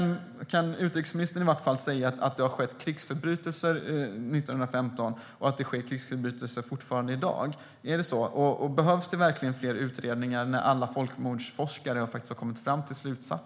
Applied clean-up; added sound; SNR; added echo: none; none; none; none.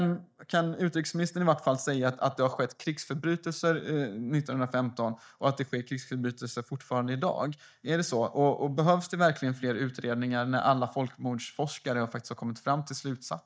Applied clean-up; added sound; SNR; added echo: neural mask model DeepFilterNet 3.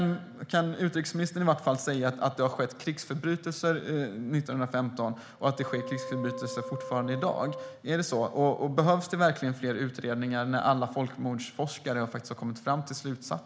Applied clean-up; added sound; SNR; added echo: none; Wind instrument, woodwind instrument; 11 dB; none.